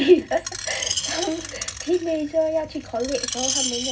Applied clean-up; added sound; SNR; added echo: none; Screech; 6 dB; reverberation time 0.4 s.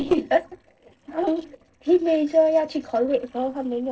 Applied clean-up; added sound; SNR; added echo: neural separator model SepFormer DNS4.